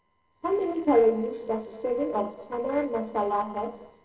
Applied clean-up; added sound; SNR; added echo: neural separator model SepFormer DNS4.